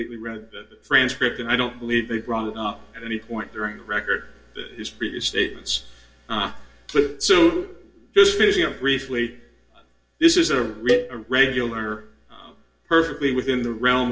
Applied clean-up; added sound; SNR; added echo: none; Cowbell; 5 dB; reverberation time 0.1 s.